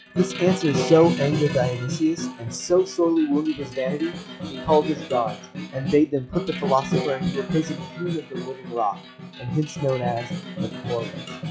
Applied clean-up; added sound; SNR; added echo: classical method log-MMSE.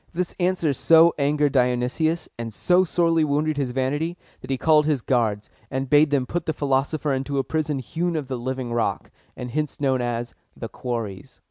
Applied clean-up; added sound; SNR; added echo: none; none; none; none.